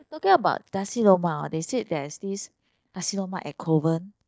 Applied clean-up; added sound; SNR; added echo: neural mask model DeepFilterNet 3.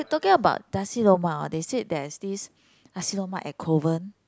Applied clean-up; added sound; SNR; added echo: none; none; none; none.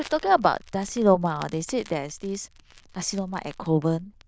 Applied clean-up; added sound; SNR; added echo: neural diffusion model UNIVERSE++.